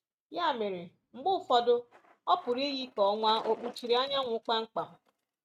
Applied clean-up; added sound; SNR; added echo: neural mask model RNNoise.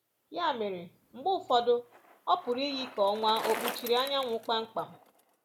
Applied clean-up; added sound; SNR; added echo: none; Bicycle; 13 dB; none.